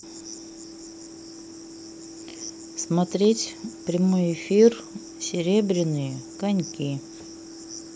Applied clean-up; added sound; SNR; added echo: none; Cricket; 19 dB; none.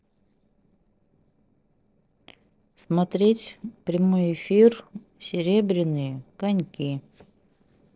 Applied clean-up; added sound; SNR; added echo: neural separator model SepFormer DNS4.